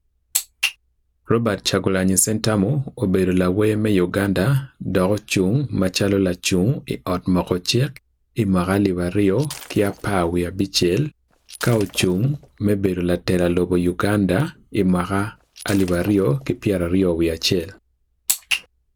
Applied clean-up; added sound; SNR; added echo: none; Shatter; 19 dB; none.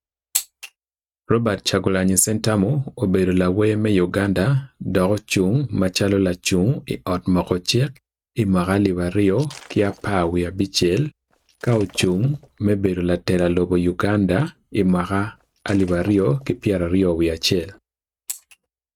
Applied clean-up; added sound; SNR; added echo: neural mask model RNNoise.